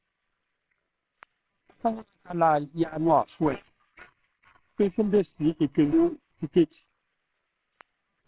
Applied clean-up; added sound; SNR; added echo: neural separator model SepFormer WHAMR!.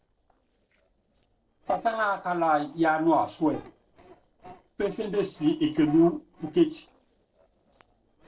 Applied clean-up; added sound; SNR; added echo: neural separator model SepFormer DNS4.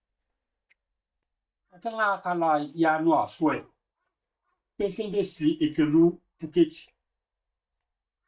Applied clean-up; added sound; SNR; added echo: neural mask model DeepFilterNet 3.